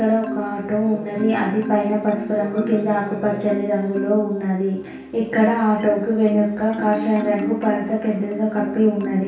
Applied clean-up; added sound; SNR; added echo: none; Marimba, xylophone; 10 dB; reverberation time 0.6 s.